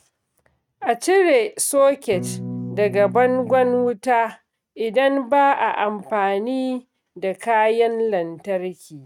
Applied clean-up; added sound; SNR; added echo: neural mask model RNNoise.